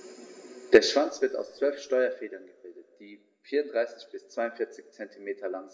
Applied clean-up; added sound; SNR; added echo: none; none; none; reverberation time 2.1 s.